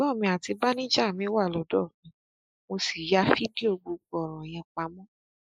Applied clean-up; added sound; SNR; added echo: neural mask model Resemble Enhance denoiser.